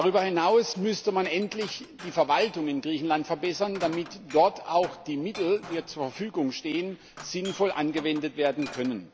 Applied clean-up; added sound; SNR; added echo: none; Glass; 19 dB; none.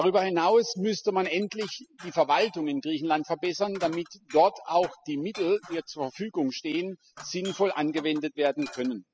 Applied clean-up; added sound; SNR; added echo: classical method spectral subtraction.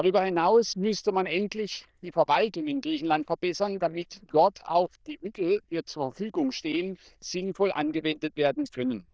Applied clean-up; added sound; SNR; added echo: neural diffusion model UNIVERSE++.